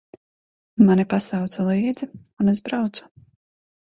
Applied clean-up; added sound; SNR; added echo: none; none; none; none.